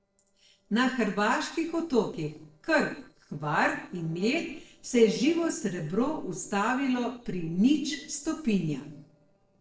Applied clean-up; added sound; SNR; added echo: neural separator model SepFormer DNS4.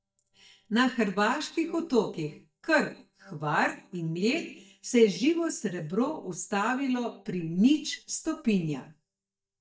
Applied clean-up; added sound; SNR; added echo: neural mask model DeepFilterNet 3.